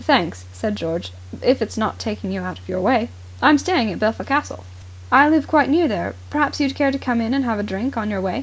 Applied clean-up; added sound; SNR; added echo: none; none; none; none.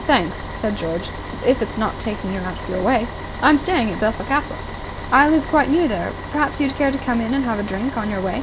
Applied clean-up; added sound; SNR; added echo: none; Engine + Bus; 10 dB; none.